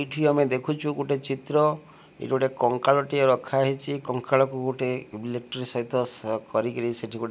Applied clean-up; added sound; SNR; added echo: none; none; none; none.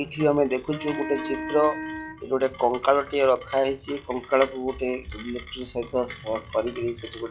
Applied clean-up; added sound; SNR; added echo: classical method log-MMSE.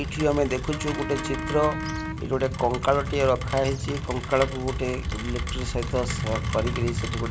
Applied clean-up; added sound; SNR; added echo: none; Rain + Wind instrument, woodwind instrument; 3 dB; none.